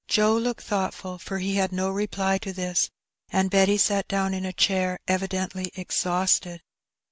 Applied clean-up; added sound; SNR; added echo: none; none; none; none.